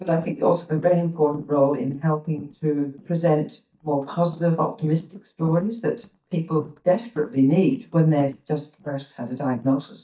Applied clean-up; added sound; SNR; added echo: neural mask model DeepFilterNet 3.